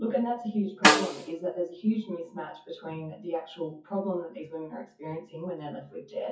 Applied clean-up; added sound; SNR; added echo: classical method WPE with log-MMSE.